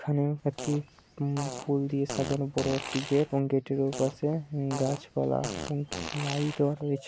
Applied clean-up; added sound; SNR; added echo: none; Fart; 10 dB; none.